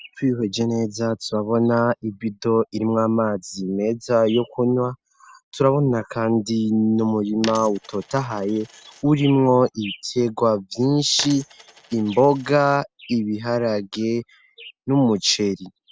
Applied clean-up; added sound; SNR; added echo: none; Coin (dropping); 18 dB; none.